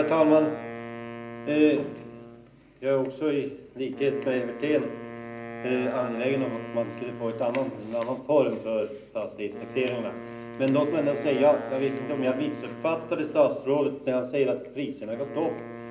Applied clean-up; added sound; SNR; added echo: none; Wind instrument, woodwind instrument; 13 dB; reverberation time 0.5 s.